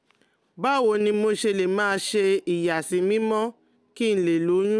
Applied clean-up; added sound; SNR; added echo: none; none; none; none.